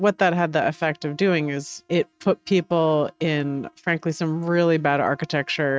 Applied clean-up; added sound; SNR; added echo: neural mask model RNNoise.